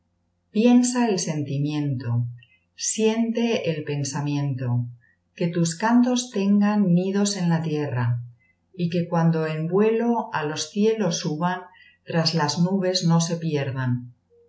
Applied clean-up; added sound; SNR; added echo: none; none; none; none.